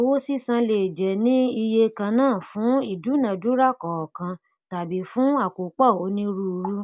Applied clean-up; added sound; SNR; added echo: none; none; none; none.